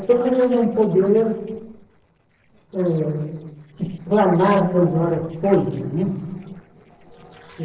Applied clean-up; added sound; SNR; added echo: neural separator model SepFormer DNS4.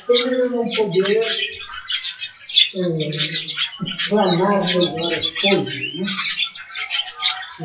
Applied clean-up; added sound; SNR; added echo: classical method WPE with log-MMSE.